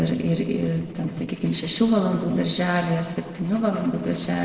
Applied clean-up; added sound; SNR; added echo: neural separator model SepFormer DNS4.